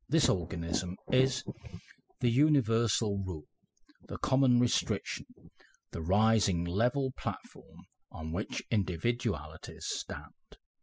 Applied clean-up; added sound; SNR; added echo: classical method spectral subtraction.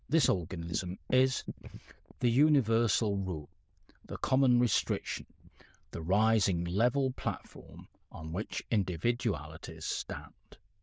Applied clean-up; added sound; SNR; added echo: neural diffusion model UNIVERSE++.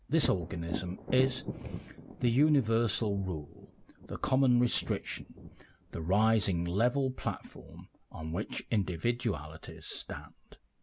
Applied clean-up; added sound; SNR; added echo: none; Thunder; 14 dB; none.